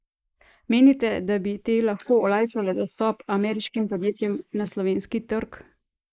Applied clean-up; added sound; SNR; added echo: neural mask model Resemble Enhance denoiser.